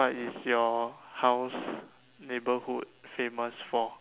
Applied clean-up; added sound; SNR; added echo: none; none; none; none.